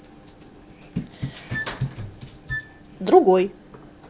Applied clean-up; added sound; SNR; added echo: none; Wind instrument, woodwind instrument; 12 dB; none.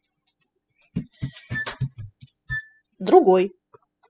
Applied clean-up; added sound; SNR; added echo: classical method spectral subtraction.